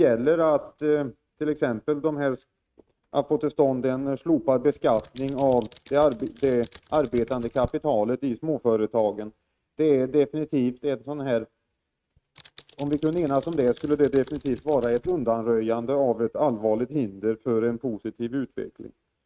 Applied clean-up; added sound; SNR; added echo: neural mask model RNNoise.